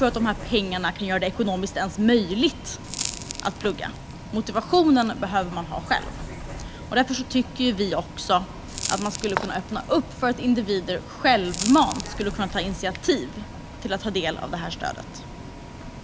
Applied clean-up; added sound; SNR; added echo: none; Bus + Crackle; 11 dB; none.